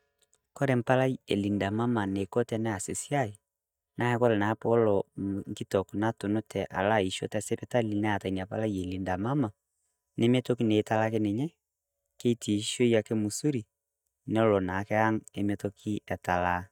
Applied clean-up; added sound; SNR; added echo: neural mask model DeepFilterNet 3.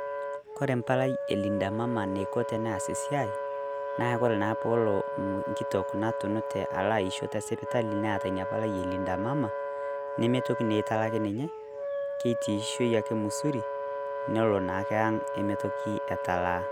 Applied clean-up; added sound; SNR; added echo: none; Wind instrument, woodwind instrument; 3 dB; none.